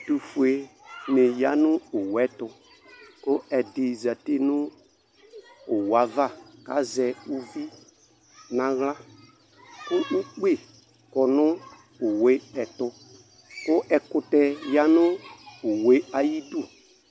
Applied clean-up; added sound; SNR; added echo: none; none; none; none.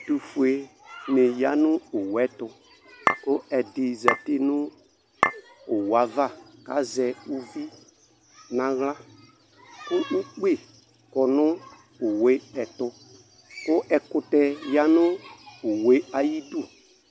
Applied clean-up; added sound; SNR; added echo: none; Chink, clink; 0 dB; none.